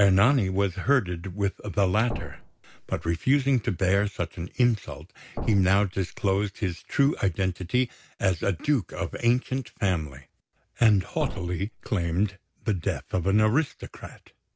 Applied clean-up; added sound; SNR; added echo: none; Thump, thud; 10 dB; none.